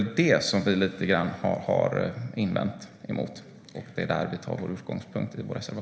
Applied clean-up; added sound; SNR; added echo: none; none; none; reverberation time 1.2 s.